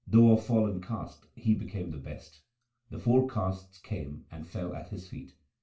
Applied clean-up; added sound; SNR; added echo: none; none; none; reverberation time 0.3 s.